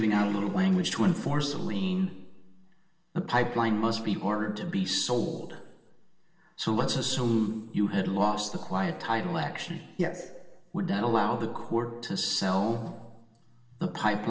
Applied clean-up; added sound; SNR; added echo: none; none; none; reverberation time 1.2 s.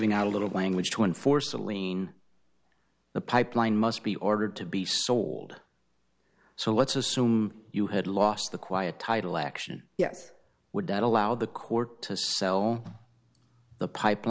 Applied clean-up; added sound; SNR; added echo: none; none; none; none.